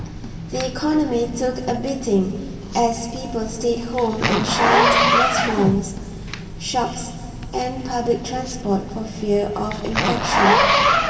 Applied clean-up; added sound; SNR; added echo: none; Zipper (clothing); 0 dB; reverberation time 2.4 s.